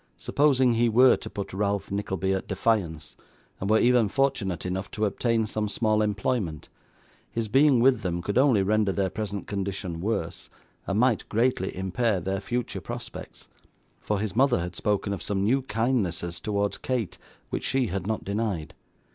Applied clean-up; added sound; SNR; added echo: none; none; none; none.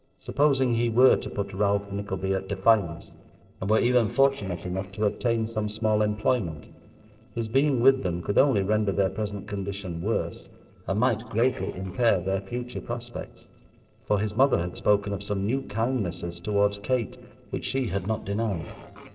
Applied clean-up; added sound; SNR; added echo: neural separator model SepFormer DNS4.